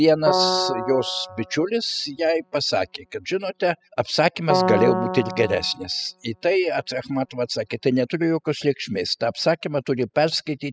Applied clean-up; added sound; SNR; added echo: classical method spectral subtraction.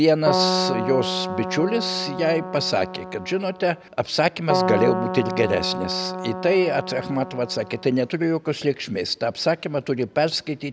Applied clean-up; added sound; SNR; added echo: none; Keyboard (musical); 4 dB; none.